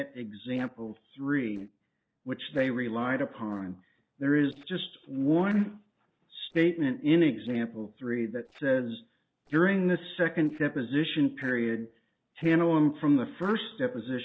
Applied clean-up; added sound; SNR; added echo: neural separator model SepFormer DNS4.